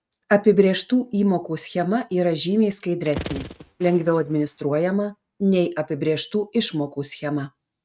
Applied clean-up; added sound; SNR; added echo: neural mask model RNNoise.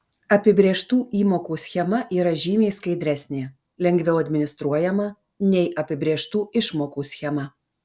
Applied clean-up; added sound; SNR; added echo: none; none; none; none.